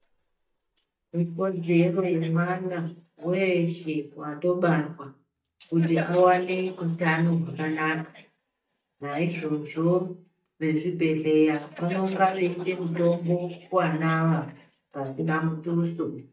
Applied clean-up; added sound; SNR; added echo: neural mask model DeepFilterNet 3.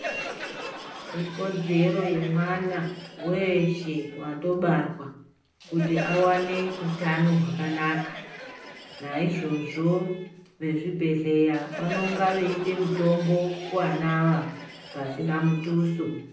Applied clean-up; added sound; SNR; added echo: none; Crowd; 13 dB; reverberation time 0.6 s.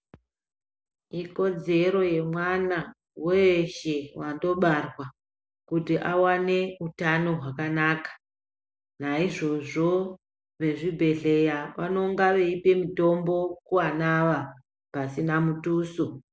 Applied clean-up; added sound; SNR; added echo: none; none; none; none.